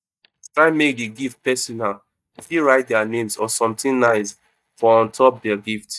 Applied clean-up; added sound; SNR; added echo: neural mask model DeepFilterNet 3.